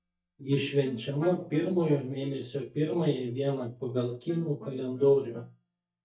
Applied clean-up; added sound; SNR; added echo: neural mask model DeepFilterNet 3.